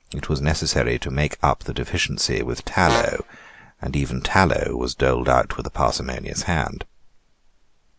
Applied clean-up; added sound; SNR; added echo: none; Brass instrument; 6 dB; none.